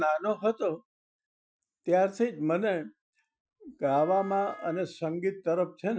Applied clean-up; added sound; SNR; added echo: classical method Wiener filter.